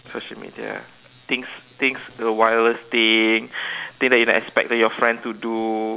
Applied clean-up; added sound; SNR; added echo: none; none; none; none.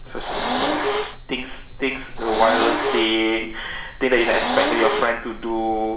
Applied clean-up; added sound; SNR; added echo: none; Hiss; 3 dB; reverberation time 0.9 s.